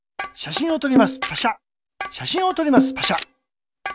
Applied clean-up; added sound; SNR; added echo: none; none; none; none.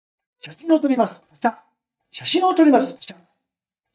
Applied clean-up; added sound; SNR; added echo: neural mask model DeepFilterNet 3.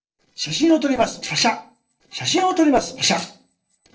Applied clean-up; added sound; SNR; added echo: neural separator model SepFormer DNS4.